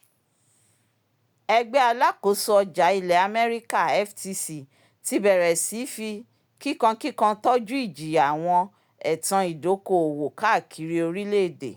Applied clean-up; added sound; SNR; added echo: none; none; none; none.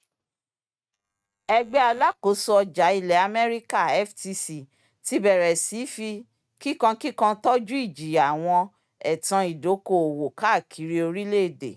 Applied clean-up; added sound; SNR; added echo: neural mask model RNNoise.